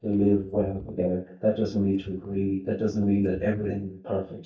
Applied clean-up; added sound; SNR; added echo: neural mask model DeepFilterNet 3.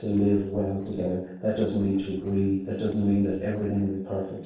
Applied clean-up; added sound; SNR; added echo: neural separator model SepFormer DNS4.